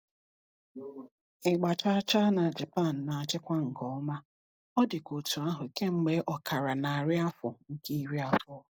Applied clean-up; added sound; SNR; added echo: none; none; none; none.